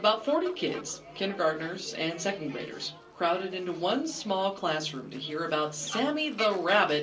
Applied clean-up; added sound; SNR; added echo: none; Fowl; 18 dB; reverberation time 0.3 s.